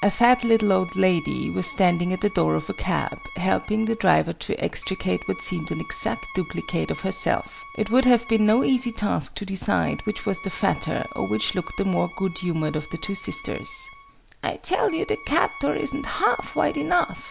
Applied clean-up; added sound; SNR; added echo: none; Wind instrument, woodwind instrument; 17 dB; none.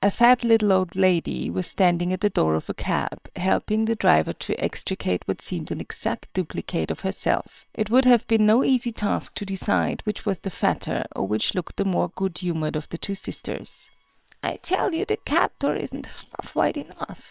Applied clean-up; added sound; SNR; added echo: neural separator model SepFormer WHAM!.